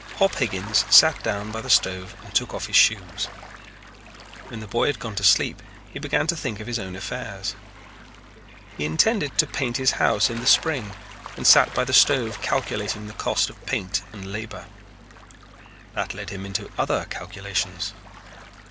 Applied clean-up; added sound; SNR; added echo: none; Gull, seagull / Waves, surf; 16 dB; none.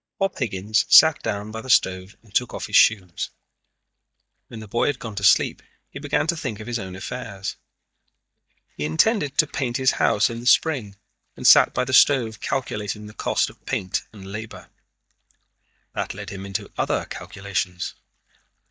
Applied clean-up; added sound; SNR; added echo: neural mask model DeepFilterNet 3.